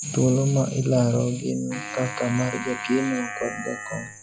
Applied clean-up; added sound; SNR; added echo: classical method log-MMSE.